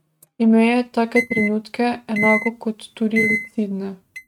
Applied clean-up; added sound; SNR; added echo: neural mask model RNNoise.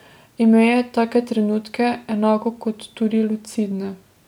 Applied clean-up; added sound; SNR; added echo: none; none; none; none.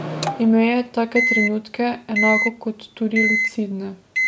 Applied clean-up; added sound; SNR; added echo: none; Microwave oven; 2 dB; none.